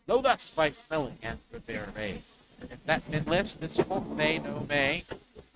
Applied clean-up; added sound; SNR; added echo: neural mask model RNNoise.